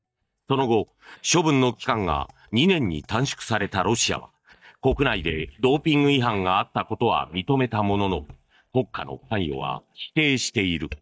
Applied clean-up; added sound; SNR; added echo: neural mask model DeepFilterNet 3.